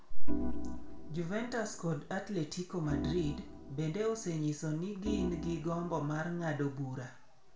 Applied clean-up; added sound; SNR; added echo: none; Organ; 12 dB; reverberation time 0.4 s.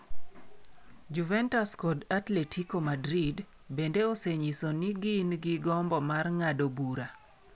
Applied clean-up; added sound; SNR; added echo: none; none; none; none.